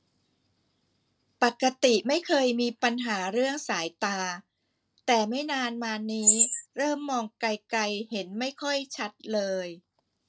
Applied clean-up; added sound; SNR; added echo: none; Chirp, tweet; -2 dB; none.